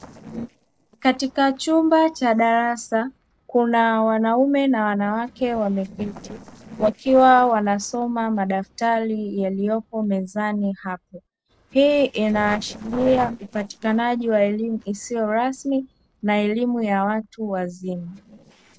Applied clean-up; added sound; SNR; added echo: neural separator model SepFormer DNS4.